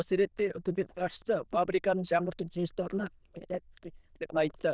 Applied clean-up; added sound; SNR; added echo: neural diffusion model UNIVERSE++.